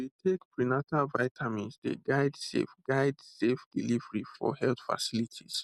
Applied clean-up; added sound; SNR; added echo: none; none; none; none.